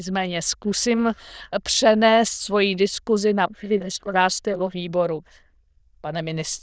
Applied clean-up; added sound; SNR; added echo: neural diffusion model UNIVERSE++.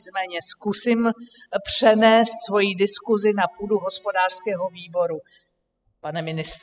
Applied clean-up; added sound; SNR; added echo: classical method spectral subtraction.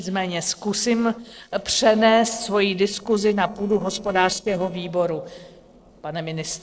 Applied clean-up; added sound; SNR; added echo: neural separator model SepFormer DNS4.